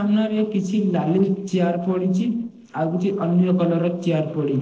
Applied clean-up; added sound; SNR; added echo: neural separator model SepFormer DNS4.